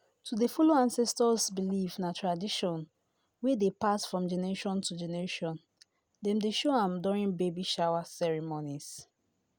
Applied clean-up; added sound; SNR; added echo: none; none; none; none.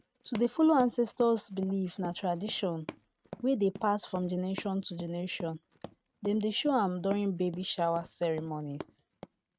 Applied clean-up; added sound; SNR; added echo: neural mask model RNNoise.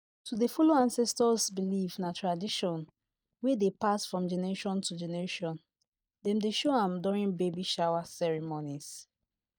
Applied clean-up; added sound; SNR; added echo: neural mask model DeepFilterNet 3.